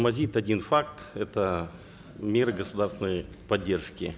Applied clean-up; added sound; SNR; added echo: none; none; none; none.